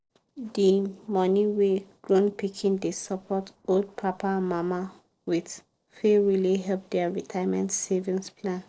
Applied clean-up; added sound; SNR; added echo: neural separator model SepFormer DNS4.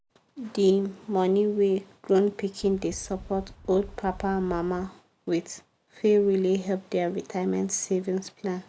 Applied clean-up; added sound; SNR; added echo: none; Wind; 17 dB; none.